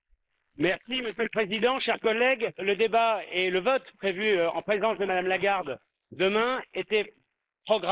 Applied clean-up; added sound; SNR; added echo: neural mask model Resemble Enhance denoiser.